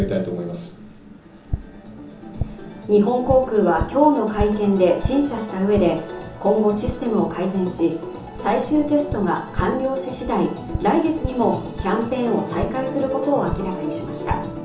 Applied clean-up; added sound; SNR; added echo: none; Tap; 11 dB; reverberation time 1.2 s.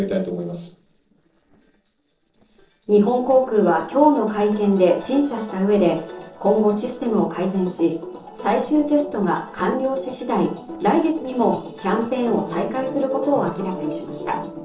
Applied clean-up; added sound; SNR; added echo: neural separator model SepFormer DNS4.